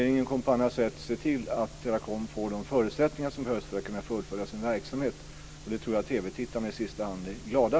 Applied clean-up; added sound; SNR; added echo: none; none; none; none.